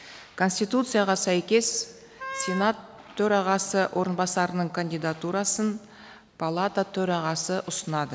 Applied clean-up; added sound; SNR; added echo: none; Wind instrument, woodwind instrument; 10 dB; none.